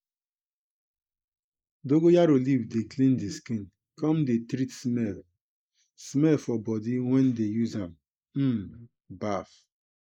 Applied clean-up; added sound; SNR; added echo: neural mask model Resemble Enhance denoiser.